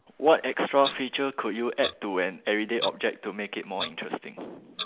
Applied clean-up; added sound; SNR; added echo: none; Clock; 12 dB; none.